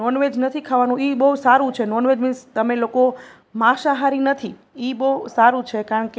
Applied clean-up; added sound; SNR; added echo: none; none; none; none.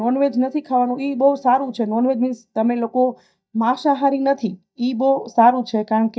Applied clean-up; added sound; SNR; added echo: neural mask model DeepFilterNet 3.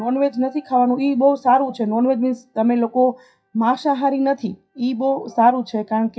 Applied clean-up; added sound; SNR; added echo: classical method WPE with log-MMSE.